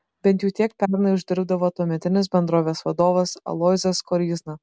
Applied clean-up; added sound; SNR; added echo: none; none; none; none.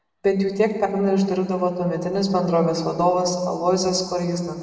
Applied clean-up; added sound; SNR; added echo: none; none; none; reverberation time 2.3 s.